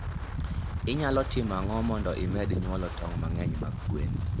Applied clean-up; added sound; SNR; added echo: none; Wind; -1 dB; none.